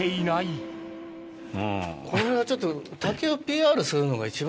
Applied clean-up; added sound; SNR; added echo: none; Guitar; 16 dB; none.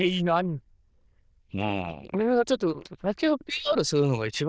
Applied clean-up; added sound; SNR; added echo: neural diffusion model UNIVERSE++.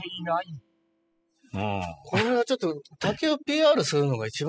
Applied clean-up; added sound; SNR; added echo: classical method spectral subtraction.